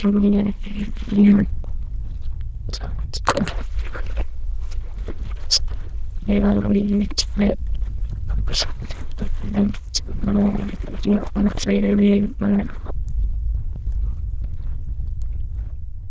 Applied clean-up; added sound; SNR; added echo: neural diffusion model UNIVERSE++.